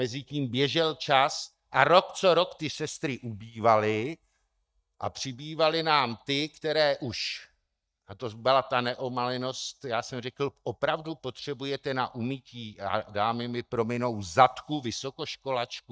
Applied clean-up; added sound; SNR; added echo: neural mask model DeepFilterNet 3.